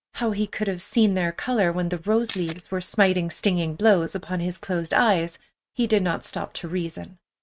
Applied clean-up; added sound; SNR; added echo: neural mask model RNNoise.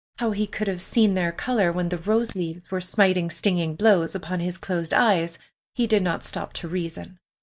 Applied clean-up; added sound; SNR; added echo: neural mask model DeepFilterNet 3.